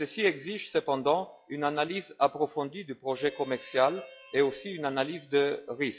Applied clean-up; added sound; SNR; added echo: classical method log-MMSE.